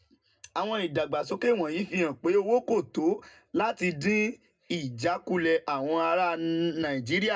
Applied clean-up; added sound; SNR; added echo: none; none; none; reverberation time 0.2 s.